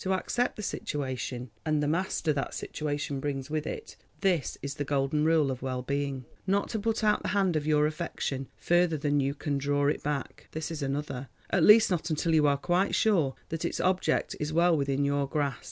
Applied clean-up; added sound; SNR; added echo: none; none; none; none.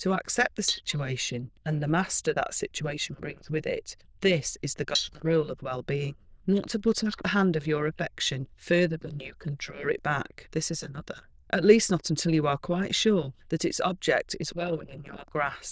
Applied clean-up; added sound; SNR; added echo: neural diffusion model UNIVERSE++.